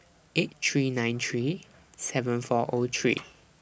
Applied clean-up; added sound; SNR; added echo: none; none; none; none.